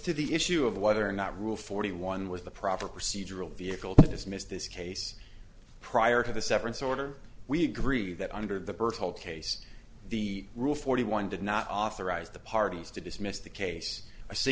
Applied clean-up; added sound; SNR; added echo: none; none; none; none.